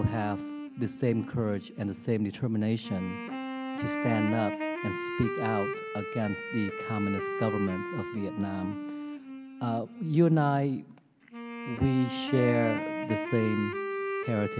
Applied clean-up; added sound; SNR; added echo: none; Wind instrument, woodwind instrument; 5 dB; none.